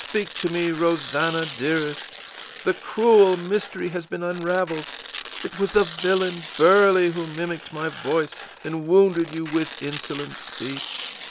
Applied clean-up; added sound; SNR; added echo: none; Tearing; 14 dB; none.